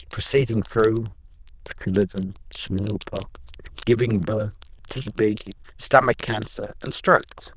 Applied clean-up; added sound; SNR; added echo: neural diffusion model UNIVERSE++.